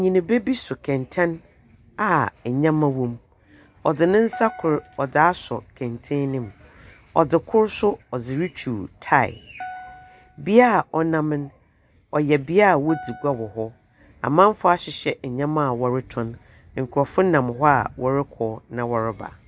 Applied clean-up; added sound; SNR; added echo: none; Piano; 19 dB; none.